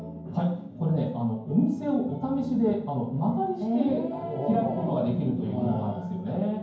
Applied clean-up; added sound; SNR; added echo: none; none; none; reverberation time 0.9 s.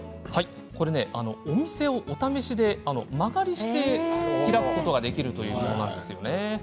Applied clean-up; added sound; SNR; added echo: none; none; none; none.